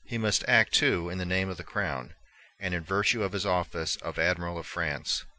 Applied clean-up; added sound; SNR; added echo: none; none; none; none.